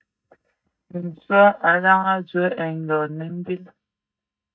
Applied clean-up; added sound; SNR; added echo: neural mask model DeepFilterNet 3.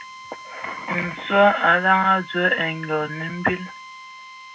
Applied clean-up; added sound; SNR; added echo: none; Drill; 18 dB; reverberation time 0.3 s.